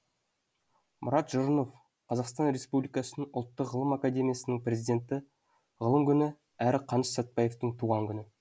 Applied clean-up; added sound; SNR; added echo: none; none; none; none.